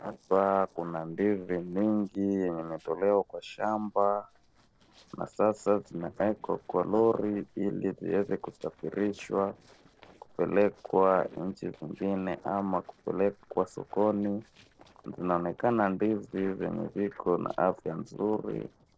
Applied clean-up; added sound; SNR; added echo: neural separator model SepFormer DNS4.